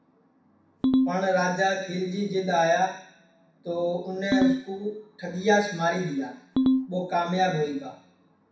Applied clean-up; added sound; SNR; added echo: none; Ringtone; -2 dB; reverberation time 0.7 s.